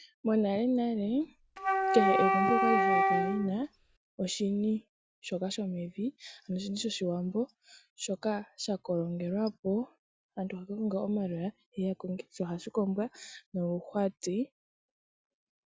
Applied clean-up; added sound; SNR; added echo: none; Wind instrument, woodwind instrument; -4 dB; none.